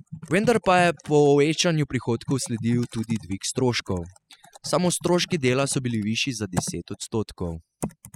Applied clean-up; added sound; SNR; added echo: classical method spectral subtraction.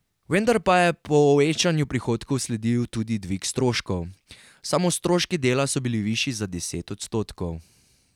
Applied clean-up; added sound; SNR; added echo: none; none; none; none.